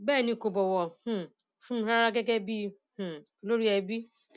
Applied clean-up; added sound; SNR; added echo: none; none; none; none.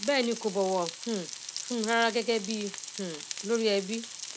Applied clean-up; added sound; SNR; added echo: none; Frying (food); 10 dB; none.